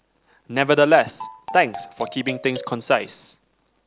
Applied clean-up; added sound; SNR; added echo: none; Marimba, xylophone; 14 dB; none.